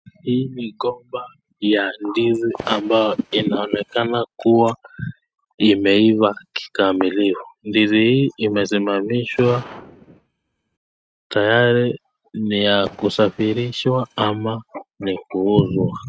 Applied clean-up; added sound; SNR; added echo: neural mask model RNNoise.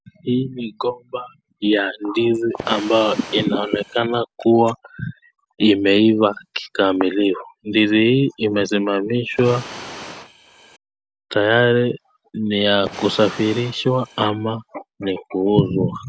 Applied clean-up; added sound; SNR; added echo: none; Fire; 15 dB; none.